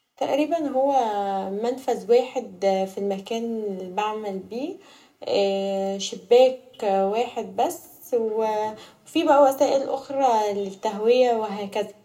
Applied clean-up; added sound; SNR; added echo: none; none; none; reverberation time 0.3 s.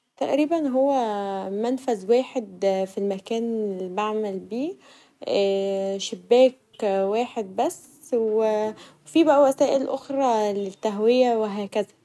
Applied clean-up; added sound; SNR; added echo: none; none; none; none.